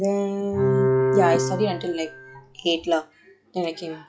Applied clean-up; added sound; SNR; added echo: classical method log-MMSE.